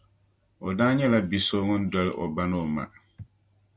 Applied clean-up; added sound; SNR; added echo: none; none; none; none.